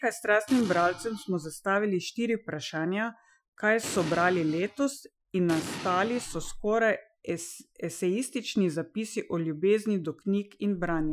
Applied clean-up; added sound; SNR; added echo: classical method Wiener filter.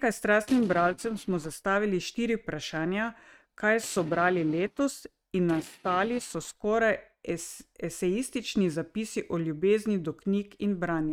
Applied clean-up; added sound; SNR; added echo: neural mask model RNNoise.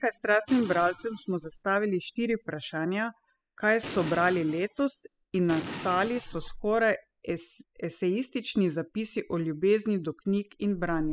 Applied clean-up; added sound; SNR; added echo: classical method spectral subtraction.